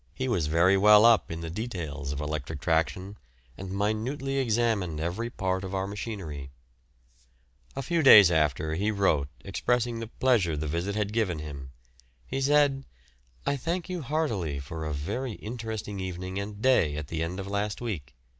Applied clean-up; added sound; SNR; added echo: none; none; none; none.